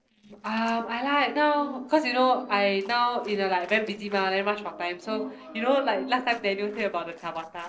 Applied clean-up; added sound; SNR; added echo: neural separator model SepFormer DNS4.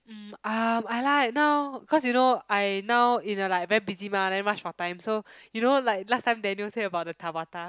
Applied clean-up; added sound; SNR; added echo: none; none; none; none.